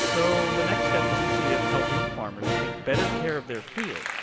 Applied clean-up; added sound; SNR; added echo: none; Applause; -4 dB; none.